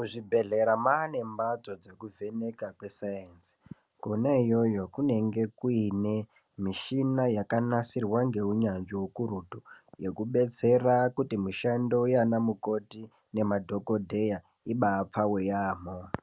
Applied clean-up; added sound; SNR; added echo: none; none; none; none.